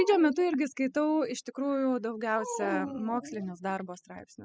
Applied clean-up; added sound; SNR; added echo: classical method spectral subtraction.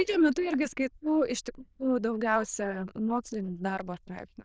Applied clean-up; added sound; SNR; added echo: neural diffusion model UNIVERSE++.